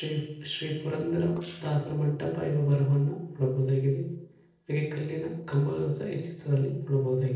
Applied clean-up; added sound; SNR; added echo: neural separator model SepFormer DNS4.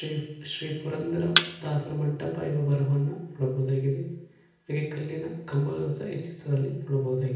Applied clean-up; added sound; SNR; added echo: none; Thump, thud; 0 dB; reverberation time 0.8 s.